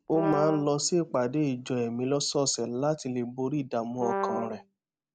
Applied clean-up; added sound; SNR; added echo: none; Brass instrument; 5 dB; none.